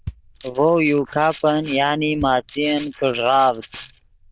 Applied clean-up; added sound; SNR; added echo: neural diffusion model UNIVERSE++.